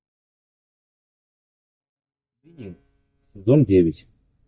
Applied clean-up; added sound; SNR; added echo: neural mask model DeepFilterNet 3.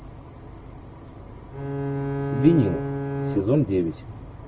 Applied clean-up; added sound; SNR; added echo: none; Bowed string instrument; 2 dB; none.